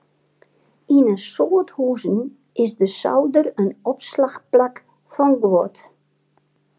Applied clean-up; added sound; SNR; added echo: none; none; none; none.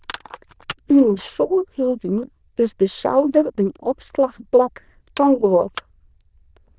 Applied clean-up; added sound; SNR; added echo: neural diffusion model UNIVERSE++.